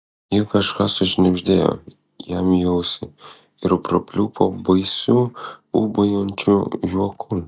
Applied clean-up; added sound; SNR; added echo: neural mask model DeepFilterNet 3.